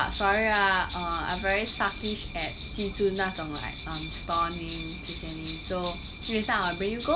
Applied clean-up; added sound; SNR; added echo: none; Bell; 0 dB; none.